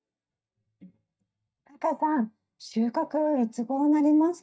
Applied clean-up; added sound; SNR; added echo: neural mask model DeepFilterNet 3.